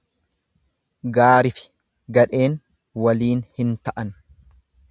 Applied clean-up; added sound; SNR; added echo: none; none; none; none.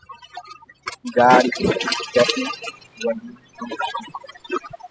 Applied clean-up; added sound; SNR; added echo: classical method spectral subtraction.